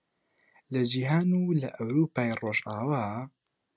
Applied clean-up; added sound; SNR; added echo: none; none; none; none.